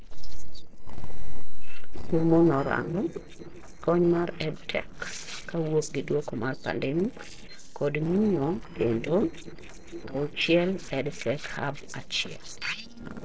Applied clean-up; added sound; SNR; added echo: neural separator model SepFormer DNS4.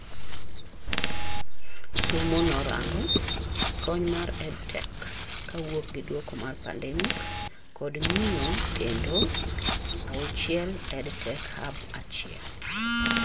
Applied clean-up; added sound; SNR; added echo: none; Chirp, tweet; -4 dB; reverberation time 0.4 s.